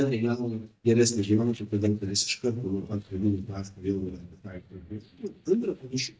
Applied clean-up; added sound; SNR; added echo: neural mask model DeepFilterNet 3.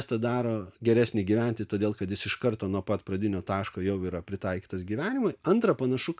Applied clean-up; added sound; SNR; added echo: none; none; none; none.